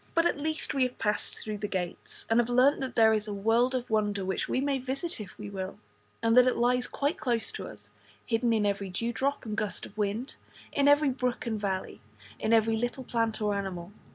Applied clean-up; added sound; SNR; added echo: none; none; none; none.